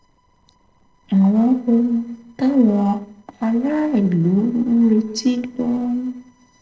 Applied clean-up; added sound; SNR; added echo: neural separator model SepFormer DNS4.